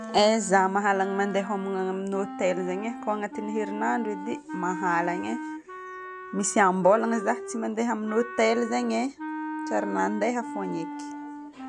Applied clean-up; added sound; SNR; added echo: none; Wind instrument, woodwind instrument; 10 dB; none.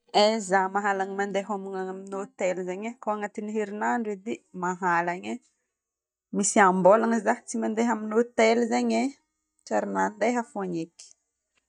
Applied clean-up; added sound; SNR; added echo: neural mask model DeepFilterNet 3.